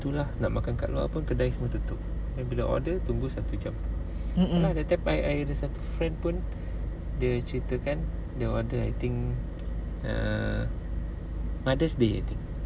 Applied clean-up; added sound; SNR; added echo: none; none; none; none.